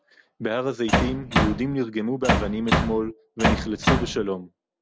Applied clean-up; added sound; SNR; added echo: none; Bass drum; -4 dB; none.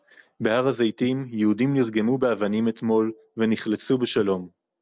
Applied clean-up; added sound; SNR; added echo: none; none; none; none.